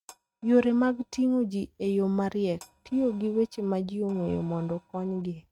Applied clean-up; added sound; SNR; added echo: neural mask model RNNoise.